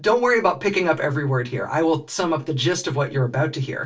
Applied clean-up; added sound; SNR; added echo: none; none; none; reverberation time 0.2 s.